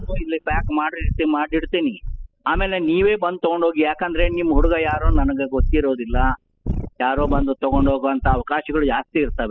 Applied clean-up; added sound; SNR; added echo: classical method spectral subtraction.